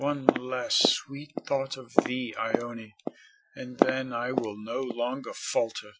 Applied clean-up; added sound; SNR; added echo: classical method Wiener filter.